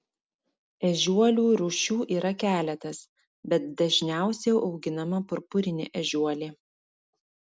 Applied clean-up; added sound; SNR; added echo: none; none; none; none.